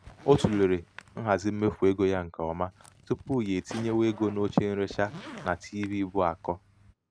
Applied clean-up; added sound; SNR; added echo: none; Zipper (clothing); 20 dB; none.